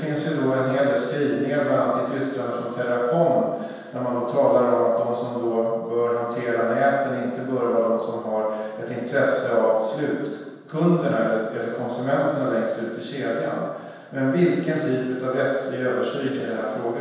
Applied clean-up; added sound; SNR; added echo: none; none; none; reverberation time 1.2 s.